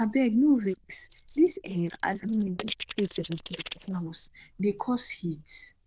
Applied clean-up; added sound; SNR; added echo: neural diffusion model UNIVERSE++.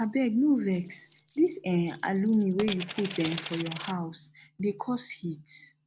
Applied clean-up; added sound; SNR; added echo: none; Coin (dropping); 13 dB; none.